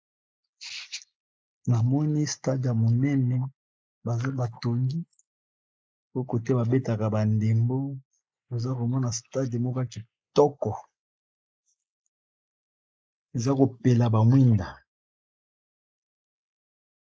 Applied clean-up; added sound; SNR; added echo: neural mask model Resemble Enhance denoiser.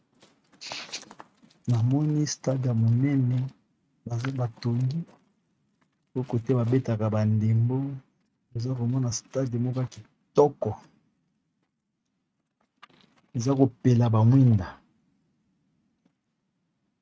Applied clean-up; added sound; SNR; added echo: neural mask model RNNoise.